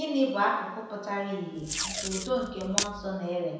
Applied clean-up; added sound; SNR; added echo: none; Packing tape, duct tape; 3 dB; reverberation time 0.9 s.